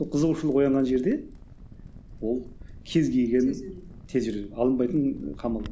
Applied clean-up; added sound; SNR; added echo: none; Crackle; 17 dB; none.